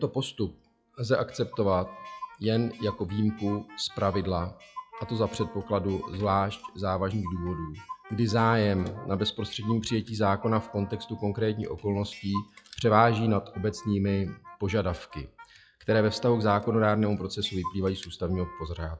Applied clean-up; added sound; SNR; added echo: classical method log-MMSE.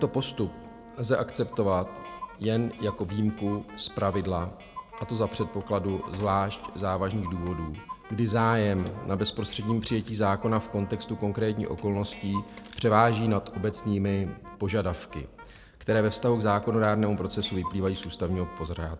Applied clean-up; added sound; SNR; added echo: none; Wind instrument, woodwind instrument + Clock; 17 dB; none.